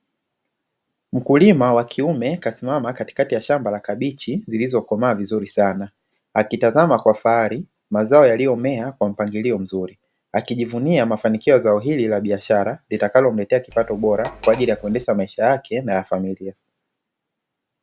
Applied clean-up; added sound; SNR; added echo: none; Cutlery, silverware; 15 dB; none.